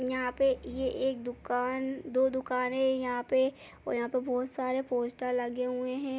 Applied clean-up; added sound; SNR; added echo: none; none; none; none.